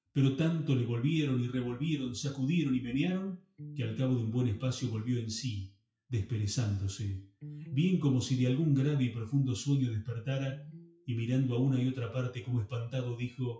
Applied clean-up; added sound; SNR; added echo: classical method WPE with log-MMSE.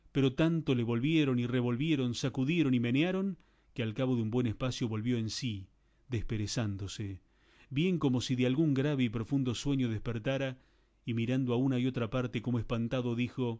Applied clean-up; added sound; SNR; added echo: none; none; none; none.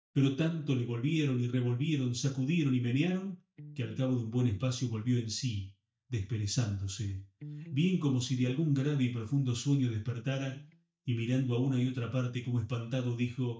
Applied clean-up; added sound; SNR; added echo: neural mask model DeepFilterNet 3.